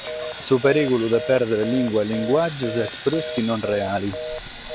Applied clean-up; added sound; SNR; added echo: none; Sawing + Telephone; 8 dB; none.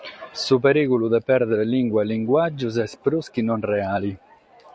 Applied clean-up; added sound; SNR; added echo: none; none; none; none.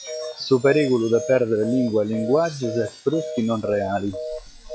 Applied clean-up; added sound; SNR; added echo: classical method log-MMSE.